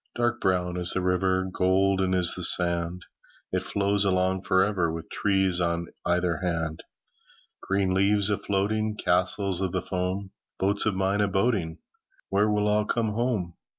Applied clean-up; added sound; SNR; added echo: none; none; none; none.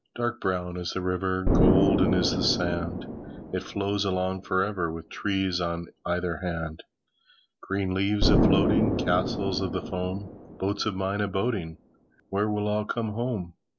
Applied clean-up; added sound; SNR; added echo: none; Explosion; 1 dB; none.